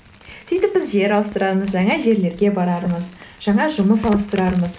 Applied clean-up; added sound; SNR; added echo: neural mask model Resemble Enhance denoiser.